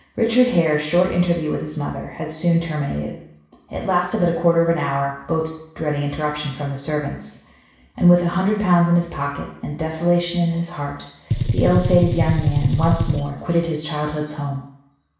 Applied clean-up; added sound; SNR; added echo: none; Gunshot, gunfire; 1 dB; reverberation time 0.7 s.